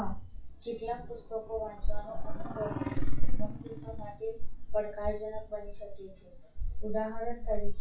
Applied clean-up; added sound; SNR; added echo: classical method WPE with log-MMSE.